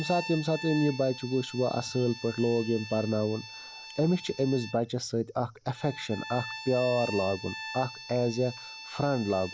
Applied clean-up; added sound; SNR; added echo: none; Bowed string instrument; 13 dB; none.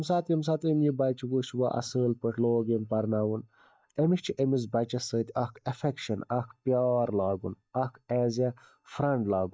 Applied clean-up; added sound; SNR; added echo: neural mask model DeepFilterNet 3.